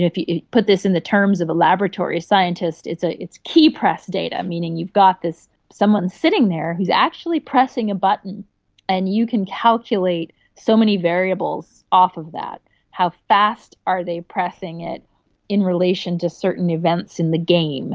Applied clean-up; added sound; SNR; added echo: none; none; none; none.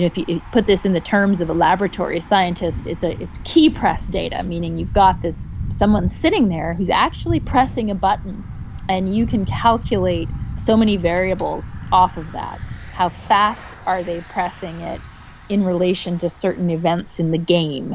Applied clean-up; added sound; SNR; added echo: none; Thunder / Bicycle; 11 dB; none.